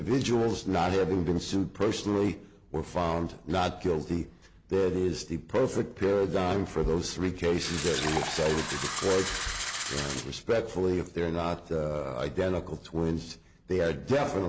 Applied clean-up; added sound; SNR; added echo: none; Fill (with liquid); 6 dB; none.